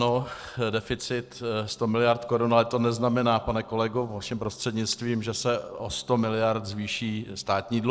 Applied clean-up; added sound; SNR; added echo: neural separator model SepFormer DNS4.